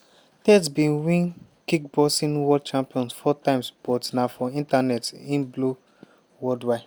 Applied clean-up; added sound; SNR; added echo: none; none; none; none.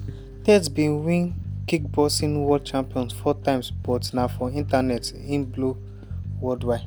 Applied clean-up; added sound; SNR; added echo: none; Bass guitar; 8 dB; none.